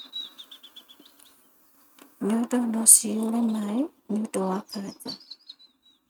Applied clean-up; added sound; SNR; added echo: neural mask model RNNoise.